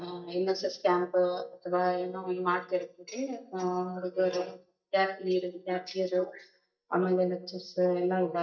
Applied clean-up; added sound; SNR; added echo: neural mask model DeepFilterNet 3.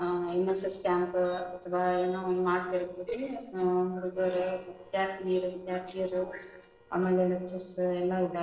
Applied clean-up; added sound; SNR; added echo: neural separator model SepFormer DNS4.